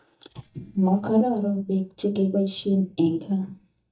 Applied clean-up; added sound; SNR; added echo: neural mask model DeepFilterNet 3.